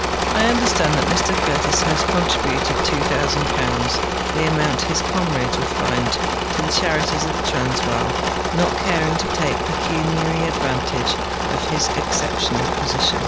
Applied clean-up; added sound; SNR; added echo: none; Engine / Mechanisms; -3 dB; none.